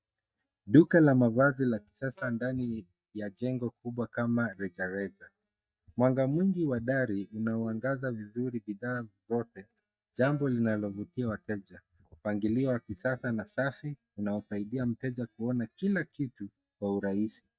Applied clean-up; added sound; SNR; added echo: neural mask model DeepFilterNet 3.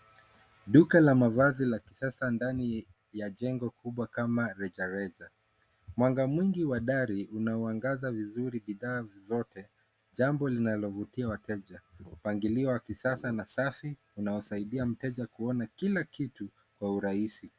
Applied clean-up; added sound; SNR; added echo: none; none; none; none.